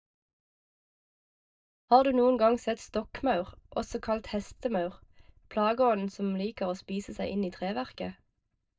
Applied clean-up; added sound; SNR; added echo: neural mask model DeepFilterNet 3.